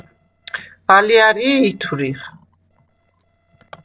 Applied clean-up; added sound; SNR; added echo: neural separator model SepFormer DNS4.